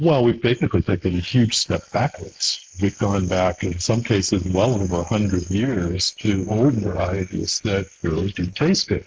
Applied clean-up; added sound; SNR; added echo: neural mask model Resemble Enhance denoiser.